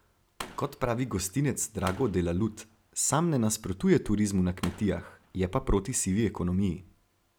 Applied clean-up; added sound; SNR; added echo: none; Fireworks; 19 dB; none.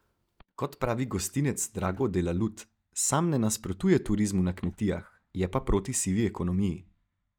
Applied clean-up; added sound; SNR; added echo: neural mask model DeepFilterNet 3.